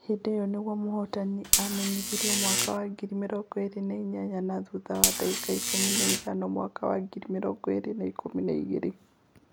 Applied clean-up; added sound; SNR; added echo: none; Buzz; -4 dB; none.